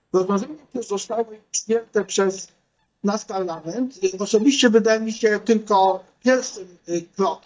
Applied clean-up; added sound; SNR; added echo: neural mask model DeepFilterNet 3.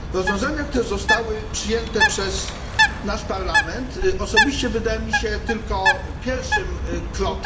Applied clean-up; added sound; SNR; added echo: none; Bird; -2 dB; reverberation time 1.2 s.